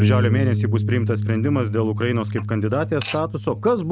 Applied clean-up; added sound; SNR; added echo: neural mask model RNNoise.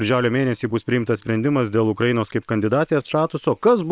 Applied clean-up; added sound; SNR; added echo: neural separator model SepFormer WHAM!.